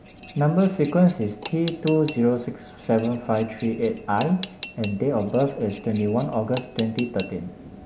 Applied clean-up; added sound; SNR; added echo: none; Cutlery, silverware / Dishes, pots, and pans; 14 dB; none.